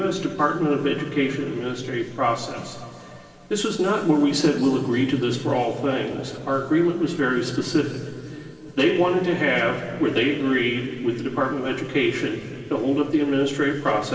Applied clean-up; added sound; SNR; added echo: none; none; none; reverberation time 2.9 s.